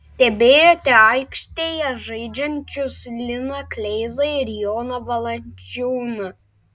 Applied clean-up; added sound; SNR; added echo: none; none; none; none.